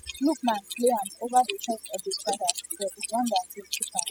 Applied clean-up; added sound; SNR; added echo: classical method spectral subtraction.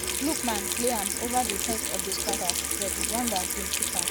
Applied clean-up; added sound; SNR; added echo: none; Sink (filling or washing) / Water tap, faucet; -4 dB; none.